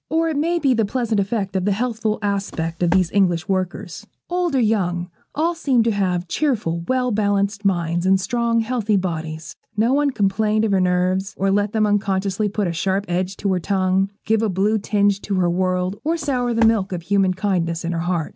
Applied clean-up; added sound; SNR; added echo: none; Walk, footsteps; 12 dB; none.